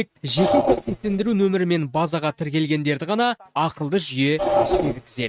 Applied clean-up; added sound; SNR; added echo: neural mask model RNNoise.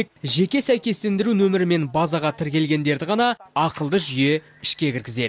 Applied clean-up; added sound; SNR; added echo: none; none; none; none.